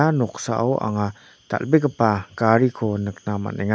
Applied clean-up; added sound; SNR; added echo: none; none; none; none.